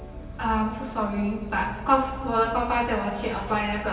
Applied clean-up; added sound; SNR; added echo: none; Organ; 19 dB; reverberation time 2.4 s.